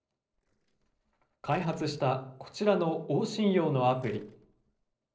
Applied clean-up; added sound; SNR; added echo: neural separator model SepFormer DNS4.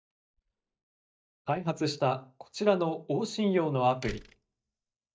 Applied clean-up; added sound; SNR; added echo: neural mask model DeepFilterNet 3.